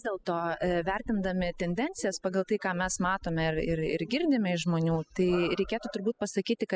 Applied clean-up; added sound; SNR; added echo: classical method spectral subtraction.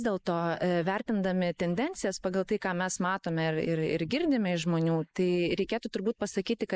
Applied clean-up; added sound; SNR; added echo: neural mask model Resemble Enhance denoiser.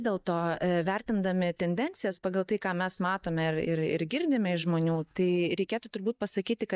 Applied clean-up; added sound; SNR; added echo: neural mask model DeepFilterNet 3.